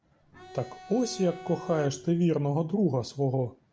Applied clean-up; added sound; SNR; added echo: none; Bowed string instrument; 16 dB; none.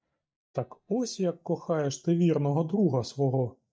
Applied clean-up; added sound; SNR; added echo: neural mask model DeepFilterNet 3.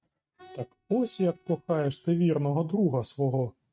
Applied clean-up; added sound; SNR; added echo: neural mask model RNNoise.